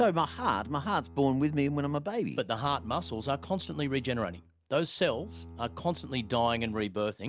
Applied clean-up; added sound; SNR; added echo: none; Bowed string instrument; 18 dB; none.